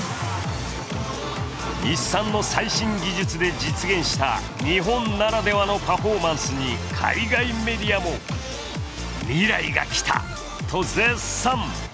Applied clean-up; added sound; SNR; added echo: none; none; none; none.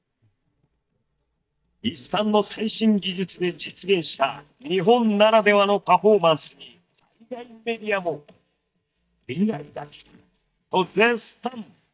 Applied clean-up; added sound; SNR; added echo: neural mask model DeepFilterNet 3.